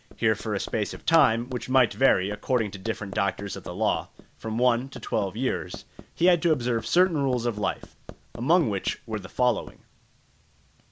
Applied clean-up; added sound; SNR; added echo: none; Hammer; 18 dB; none.